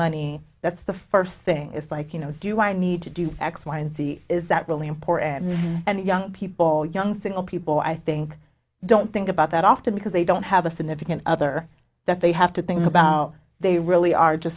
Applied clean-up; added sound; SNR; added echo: none; none; none; none.